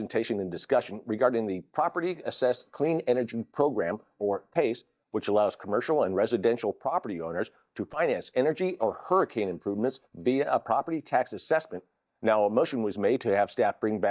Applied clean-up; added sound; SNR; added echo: neural mask model DeepFilterNet 3.